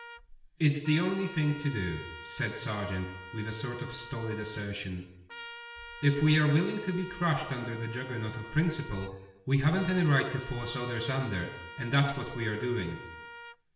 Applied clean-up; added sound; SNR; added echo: none; Trumpet; 15 dB; reverberation time 0.8 s.